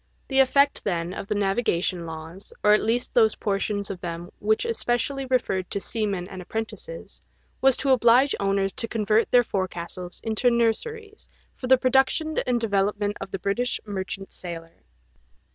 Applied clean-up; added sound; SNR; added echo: none; none; none; none.